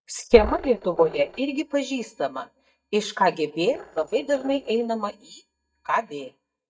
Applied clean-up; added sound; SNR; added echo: neural mask model DeepFilterNet 3.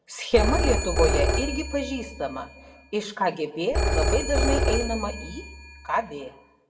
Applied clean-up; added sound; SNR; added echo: none; Telephone; -1 dB; reverberation time 0.5 s.